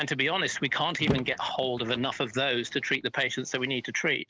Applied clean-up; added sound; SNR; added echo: none; Car; 9 dB; none.